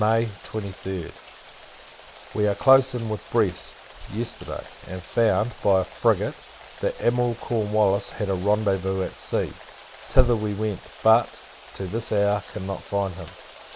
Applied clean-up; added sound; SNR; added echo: none; Rain; 20 dB; none.